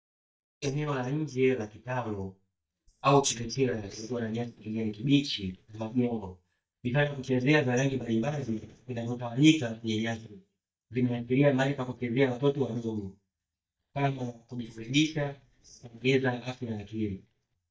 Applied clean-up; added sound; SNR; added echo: neural mask model DeepFilterNet 3.